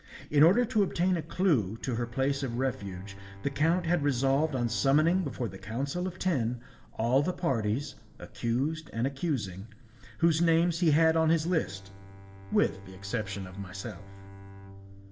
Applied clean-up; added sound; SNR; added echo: none; Bowed string instrument; 19 dB; reverberation time 1.0 s.